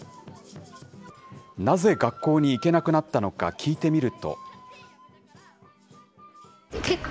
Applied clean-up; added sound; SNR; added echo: none; none; none; none.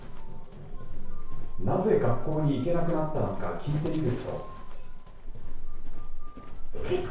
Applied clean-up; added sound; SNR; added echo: none; Livestock, farm animals, working animals; -3 dB; reverberation time 0.6 s.